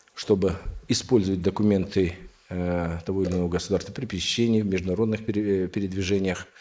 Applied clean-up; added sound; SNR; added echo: neural mask model Resemble Enhance denoiser.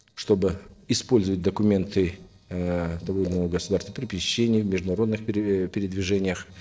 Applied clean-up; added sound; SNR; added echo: neural separator model SepFormer DNS4.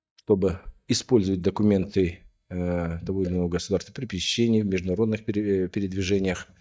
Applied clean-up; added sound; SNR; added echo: neural mask model DeepFilterNet 3.